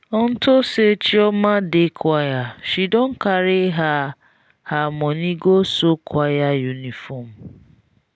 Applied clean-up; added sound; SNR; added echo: none; none; none; none.